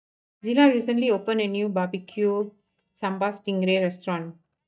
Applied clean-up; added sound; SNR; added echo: neural mask model DeepFilterNet 3.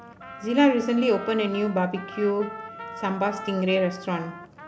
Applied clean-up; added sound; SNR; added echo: none; Wind instrument, woodwind instrument + Trumpet; 14 dB; none.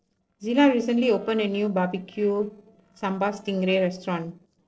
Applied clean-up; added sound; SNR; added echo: neural separator model SepFormer DNS4.